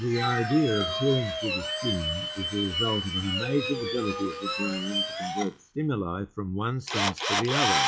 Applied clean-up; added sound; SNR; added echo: classical method log-MMSE.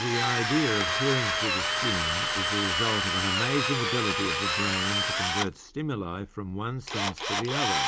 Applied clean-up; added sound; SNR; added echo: none; Drill; -3 dB; none.